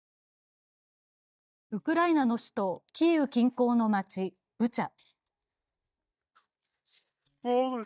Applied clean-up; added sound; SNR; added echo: neural mask model DeepFilterNet 3.